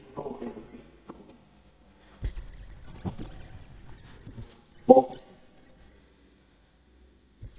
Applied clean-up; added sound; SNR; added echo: neural mask model DeepFilterNet 3.